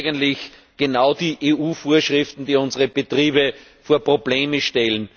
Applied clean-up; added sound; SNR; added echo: none; none; none; none.